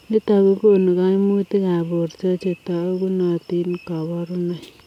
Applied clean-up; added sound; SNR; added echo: none; none; none; none.